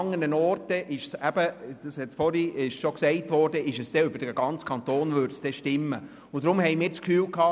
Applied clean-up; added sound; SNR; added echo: none; none; none; none.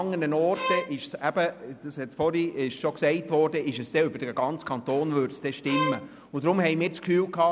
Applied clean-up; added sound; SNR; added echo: none; Bowed string instrument; 6 dB; none.